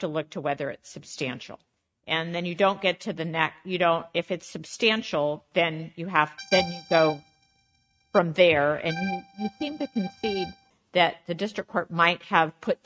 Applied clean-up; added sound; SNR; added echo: neural mask model RNNoise.